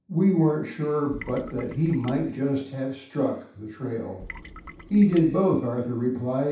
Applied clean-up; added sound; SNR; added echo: none; Trickle, dribble / Water tap, faucet; 17 dB; reverberation time 0.7 s.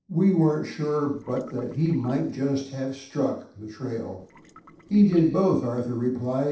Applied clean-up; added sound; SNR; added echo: neural separator model SepFormer DNS4.